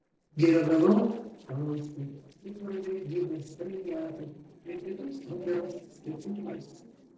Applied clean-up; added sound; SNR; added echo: neural separator model SepFormer DNS4.